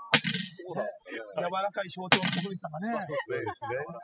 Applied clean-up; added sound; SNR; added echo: classical method spectral subtraction.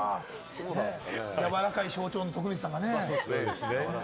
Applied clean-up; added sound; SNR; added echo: none; none; none; none.